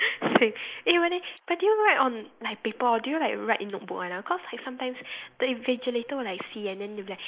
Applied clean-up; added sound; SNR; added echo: neural mask model Resemble Enhance denoiser.